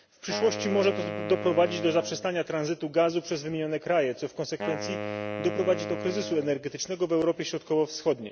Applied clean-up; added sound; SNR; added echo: none; Wind instrument, woodwind instrument; 9 dB; none.